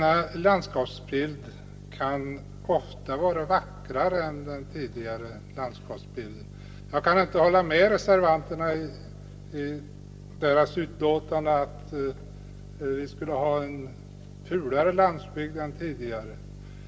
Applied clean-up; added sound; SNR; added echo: none; none; none; reverberation time 1.7 s.